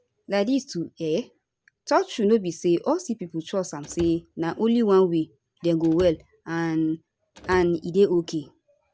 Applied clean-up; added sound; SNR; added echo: none; Slam / Wood; 17 dB; none.